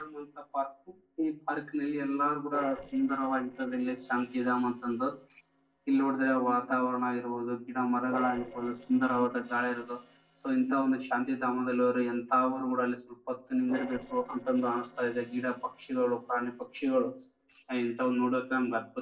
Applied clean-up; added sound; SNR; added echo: neural separator model SepFormer DNS4.